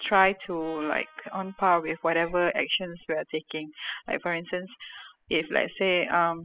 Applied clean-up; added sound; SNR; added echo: classical method spectral subtraction.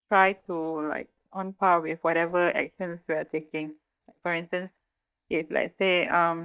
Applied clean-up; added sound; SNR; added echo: neural mask model DeepFilterNet 3.